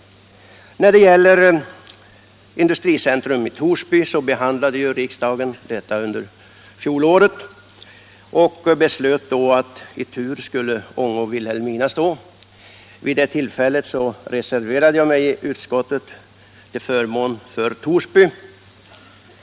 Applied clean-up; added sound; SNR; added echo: none; none; none; none.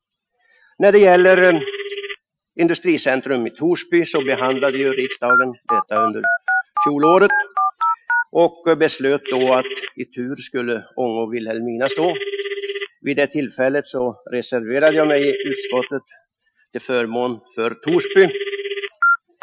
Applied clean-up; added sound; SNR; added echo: classical method Wiener filter.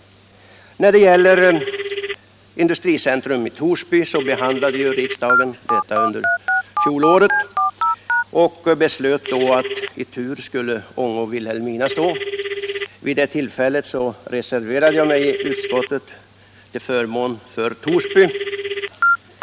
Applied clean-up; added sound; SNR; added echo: none; Telephone; 6 dB; none.